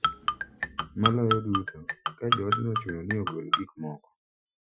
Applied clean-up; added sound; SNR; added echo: classical method Wiener filter.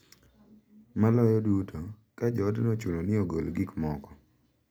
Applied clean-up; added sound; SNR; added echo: none; none; none; none.